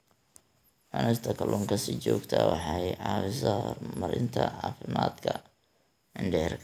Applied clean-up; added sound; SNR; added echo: none; none; none; none.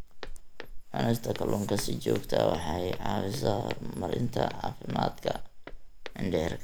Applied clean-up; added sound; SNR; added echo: none; Walk, footsteps; 6 dB; none.